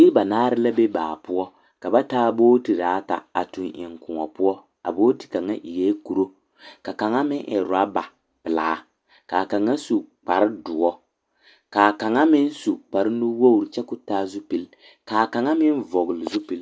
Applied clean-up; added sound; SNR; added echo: none; none; none; none.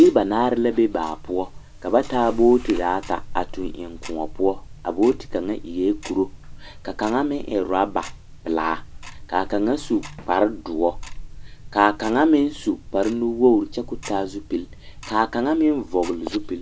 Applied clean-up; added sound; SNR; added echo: none; Tick-tock; 13 dB; none.